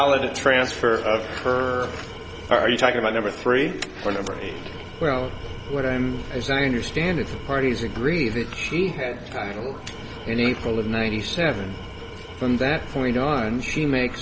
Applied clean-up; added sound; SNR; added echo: none; Tools; 15 dB; none.